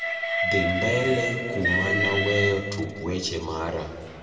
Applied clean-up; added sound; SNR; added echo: none; Train; 1 dB; reverberation time 1.9 s.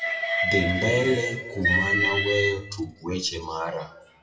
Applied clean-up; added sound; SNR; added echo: classical method WPE with log-MMSE.